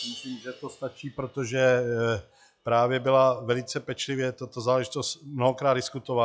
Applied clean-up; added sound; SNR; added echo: classical method log-MMSE.